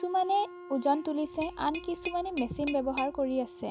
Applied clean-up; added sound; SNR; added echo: none; Tap / Glass + Wind instrument, woodwind instrument; 12 dB; none.